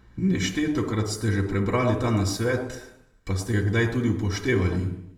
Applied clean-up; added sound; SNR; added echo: none; none; none; reverberation time 0.7 s.